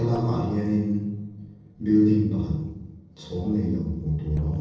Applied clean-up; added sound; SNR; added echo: neural separator model SepFormer DNS4.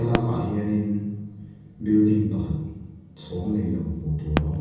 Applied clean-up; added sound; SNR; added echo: none; Fireworks; 11 dB; reverberation time 1.1 s.